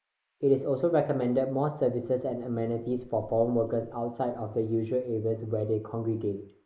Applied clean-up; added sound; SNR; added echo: neural mask model Resemble Enhance denoiser.